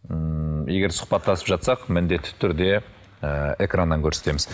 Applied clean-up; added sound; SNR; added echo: none; none; none; none.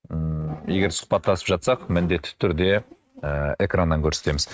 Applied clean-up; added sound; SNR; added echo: neural mask model RNNoise.